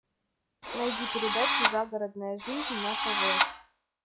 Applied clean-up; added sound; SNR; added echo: classical method log-MMSE.